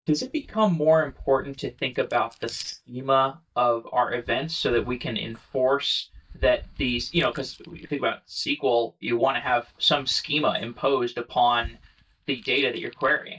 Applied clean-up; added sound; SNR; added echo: neural mask model DeepFilterNet 3.